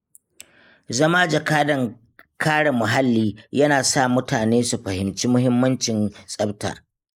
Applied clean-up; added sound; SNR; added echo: neural mask model Resemble Enhance denoiser.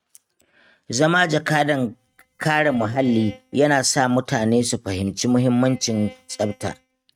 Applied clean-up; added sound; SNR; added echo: neural mask model RNNoise.